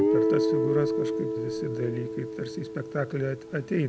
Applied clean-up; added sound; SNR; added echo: none; Guitar; -3 dB; none.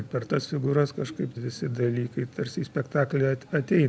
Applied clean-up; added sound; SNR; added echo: none; none; none; none.